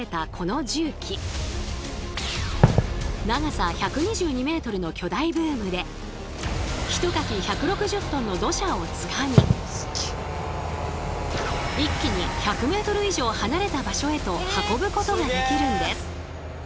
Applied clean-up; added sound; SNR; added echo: none; Fireworks; 6 dB; none.